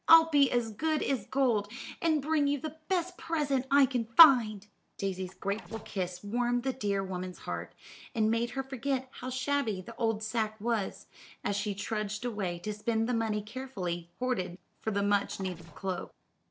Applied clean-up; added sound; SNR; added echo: neural separator model SepFormer DNS4.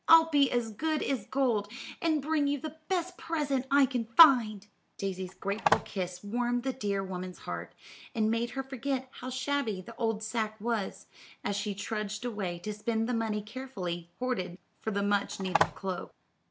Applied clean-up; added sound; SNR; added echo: none; Telephone; 2 dB; none.